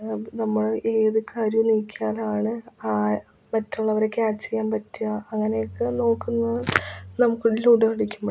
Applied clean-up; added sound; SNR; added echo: none; Bowed string instrument; 17 dB; none.